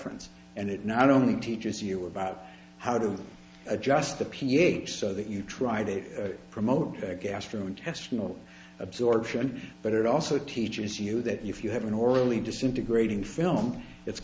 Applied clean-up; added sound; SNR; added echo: none; none; none; none.